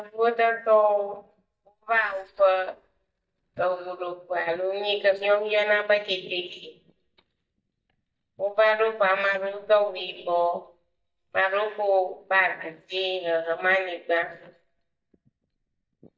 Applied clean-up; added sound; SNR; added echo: neural mask model DeepFilterNet 3.